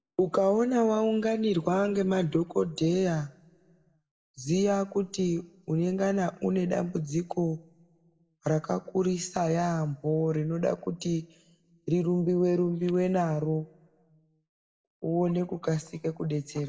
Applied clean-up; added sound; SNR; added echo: none; none; none; reverberation time 0.5 s.